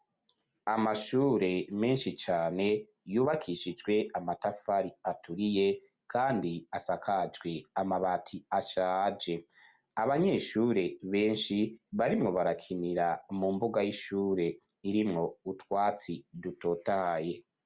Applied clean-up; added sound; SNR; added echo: none; none; none; none.